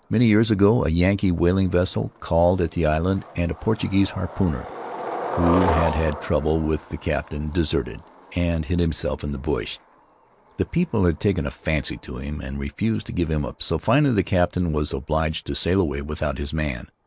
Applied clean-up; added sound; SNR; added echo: none; Skateboard; 13 dB; none.